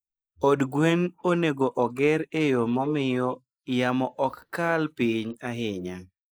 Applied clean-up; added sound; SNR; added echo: neural mask model Resemble Enhance denoiser.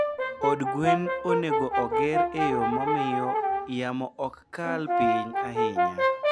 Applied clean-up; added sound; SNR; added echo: none; Brass instrument; -4 dB; none.